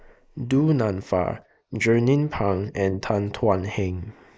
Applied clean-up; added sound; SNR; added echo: neural mask model Resemble Enhance denoiser.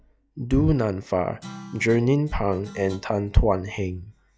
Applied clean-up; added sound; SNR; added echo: classical method log-MMSE.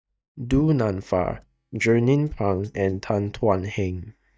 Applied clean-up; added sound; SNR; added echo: neural mask model DeepFilterNet 3.